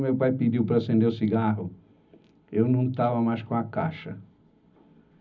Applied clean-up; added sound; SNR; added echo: none; none; none; reverberation time 0.4 s.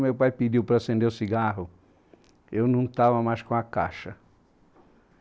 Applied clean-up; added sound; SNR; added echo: none; none; none; none.